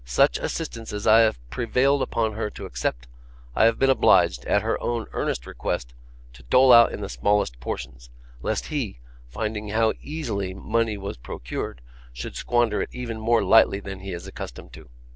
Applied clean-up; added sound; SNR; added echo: none; none; none; none.